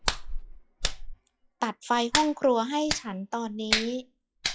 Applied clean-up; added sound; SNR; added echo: classical method log-MMSE.